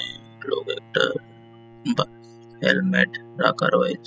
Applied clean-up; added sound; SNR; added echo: classical method spectral subtraction.